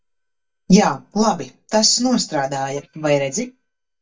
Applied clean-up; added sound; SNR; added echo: neural mask model DeepFilterNet 3.